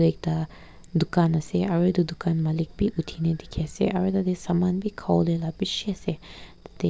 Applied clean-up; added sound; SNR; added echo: none; none; none; none.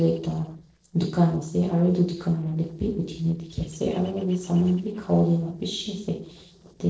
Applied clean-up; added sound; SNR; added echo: neural separator model SepFormer DNS4.